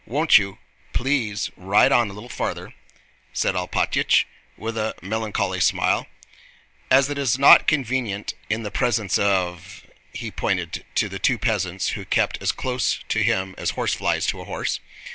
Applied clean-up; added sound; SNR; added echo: none; none; none; none.